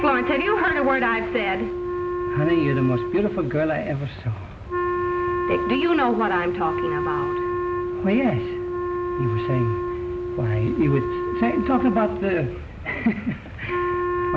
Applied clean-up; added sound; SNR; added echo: none; Wind instrument, woodwind instrument; 2 dB; none.